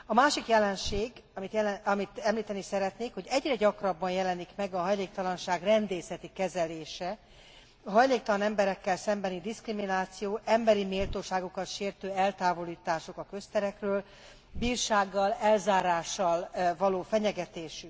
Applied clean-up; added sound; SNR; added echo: none; Bird; 16 dB; none.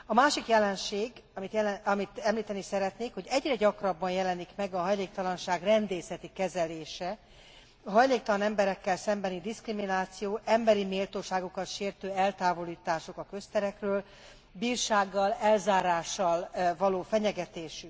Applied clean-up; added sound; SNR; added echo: none; none; none; none.